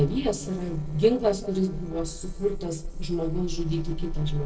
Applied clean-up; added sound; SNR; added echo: neural separator model SepFormer DNS4.